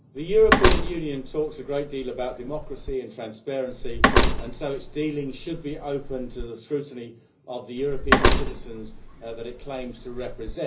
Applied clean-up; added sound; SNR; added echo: none; Slam; -4 dB; reverberation time 0.5 s.